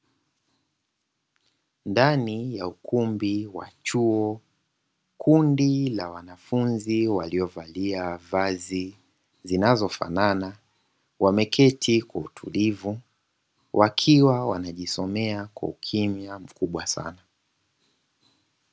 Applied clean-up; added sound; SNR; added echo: none; none; none; none.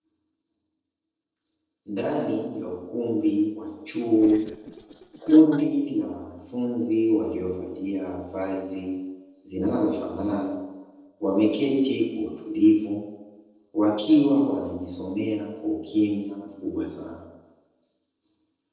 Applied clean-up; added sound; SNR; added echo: neural separator model SepFormer DNS4.